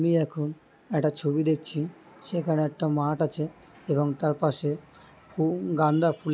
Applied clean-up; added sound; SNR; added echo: none; none; none; none.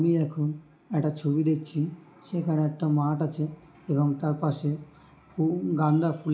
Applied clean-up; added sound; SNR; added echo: none; none; none; reverberation time 0.4 s.